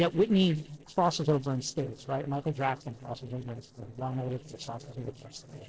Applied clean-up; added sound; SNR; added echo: neural separator model SepFormer DNS4.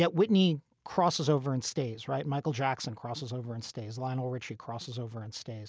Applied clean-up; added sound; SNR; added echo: none; none; none; none.